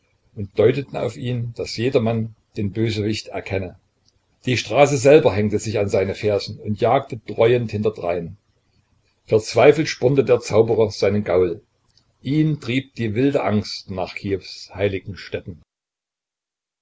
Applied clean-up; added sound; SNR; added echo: none; none; none; none.